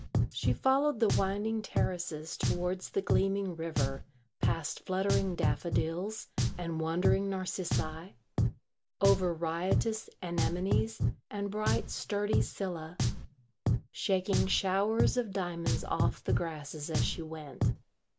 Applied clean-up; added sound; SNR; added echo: none; Drum; 0 dB; none.